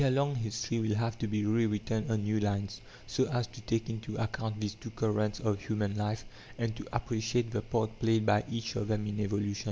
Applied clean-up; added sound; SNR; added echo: none; none; none; none.